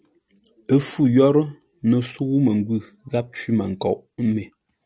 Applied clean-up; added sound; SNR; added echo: none; none; none; none.